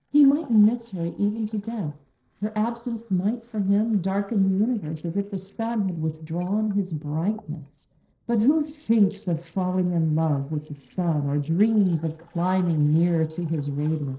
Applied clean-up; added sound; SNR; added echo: neural separator model SepFormer DNS4.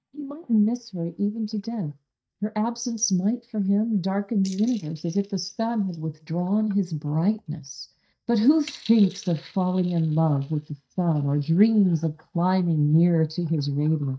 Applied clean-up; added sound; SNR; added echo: neural mask model DeepFilterNet 3.